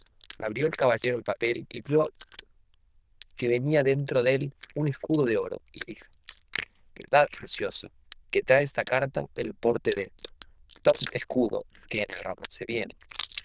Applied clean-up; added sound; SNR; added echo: neural diffusion model UNIVERSE++.